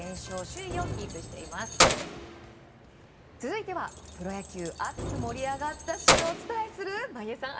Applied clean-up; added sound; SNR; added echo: none; Keys jangling; -4 dB; reverberation time 0.3 s.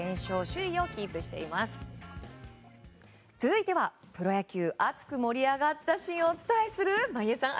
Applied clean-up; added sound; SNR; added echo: none; none; none; none.